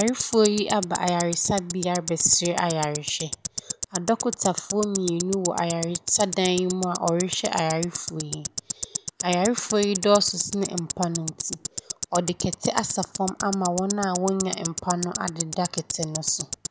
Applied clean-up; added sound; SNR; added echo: none; Tick-tock; 7 dB; none.